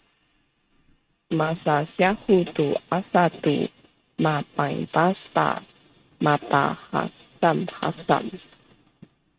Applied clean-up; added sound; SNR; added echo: neural mask model RNNoise.